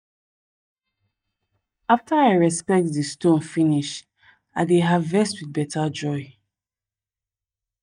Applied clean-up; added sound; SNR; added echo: neural mask model DeepFilterNet 3.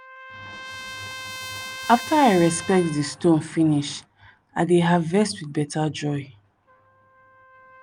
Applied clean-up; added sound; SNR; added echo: none; Trumpet; 16 dB; none.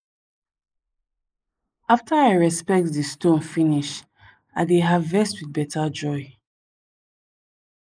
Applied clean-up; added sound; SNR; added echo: neural mask model Resemble Enhance denoiser.